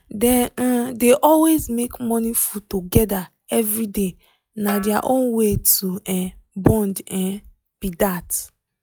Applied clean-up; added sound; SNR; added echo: classical method log-MMSE.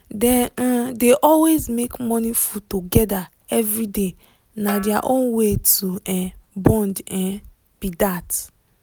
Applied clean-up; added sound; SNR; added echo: none; Snare drum; 18 dB; none.